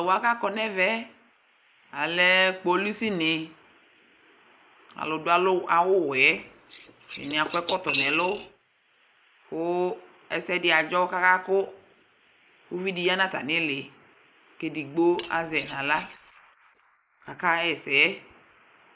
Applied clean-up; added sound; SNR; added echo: neural mask model Resemble Enhance denoiser.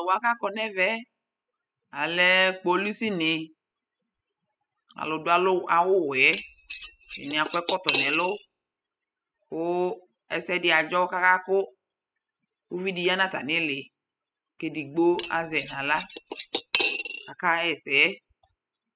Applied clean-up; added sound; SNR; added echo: classical method spectral subtraction.